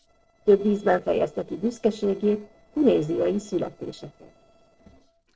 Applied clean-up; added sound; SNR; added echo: neural separator model SepFormer DNS4.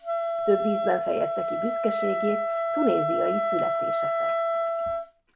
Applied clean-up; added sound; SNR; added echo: none; Wind instrument, woodwind instrument; -3 dB; none.